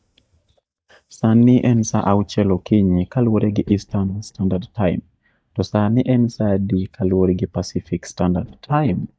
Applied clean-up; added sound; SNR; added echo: neural mask model DeepFilterNet 3.